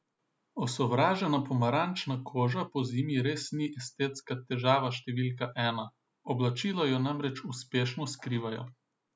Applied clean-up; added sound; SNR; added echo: none; none; none; none.